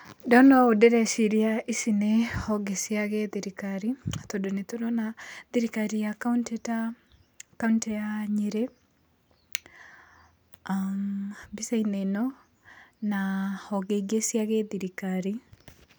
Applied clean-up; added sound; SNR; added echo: none; none; none; none.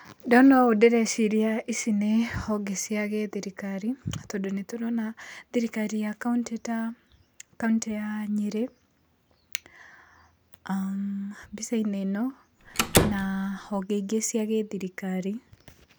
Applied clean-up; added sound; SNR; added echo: none; Slam; 0 dB; none.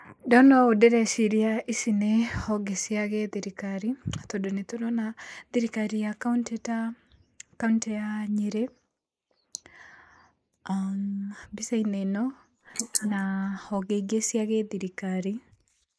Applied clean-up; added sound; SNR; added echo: neural mask model Resemble Enhance denoiser.